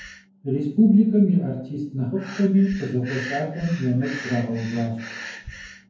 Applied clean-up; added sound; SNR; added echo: none; Breathing; 16 dB; reverberation time 0.9 s.